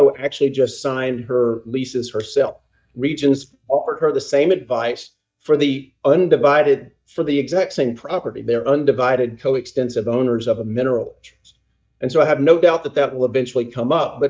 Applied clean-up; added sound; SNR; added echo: neural mask model DeepFilterNet 3.